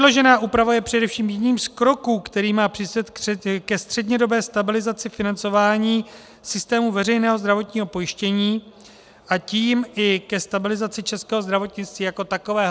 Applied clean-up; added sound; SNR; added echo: none; none; none; none.